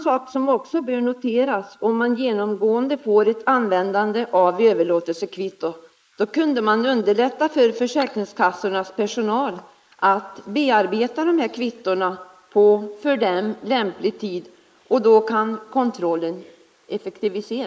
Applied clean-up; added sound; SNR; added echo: neural mask model Resemble Enhance denoiser.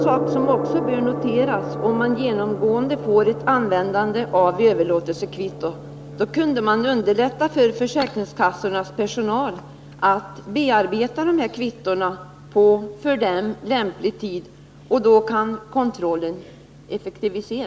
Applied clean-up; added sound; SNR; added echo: none; Gong; 11 dB; none.